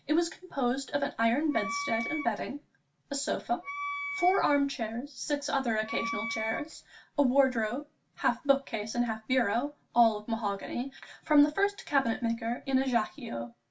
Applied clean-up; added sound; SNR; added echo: none; Wind instrument, woodwind instrument; 8 dB; reverberation time 0.2 s.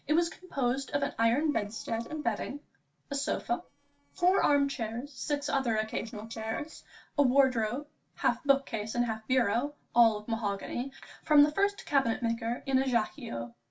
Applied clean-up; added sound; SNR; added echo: neural separator model SepFormer DNS4.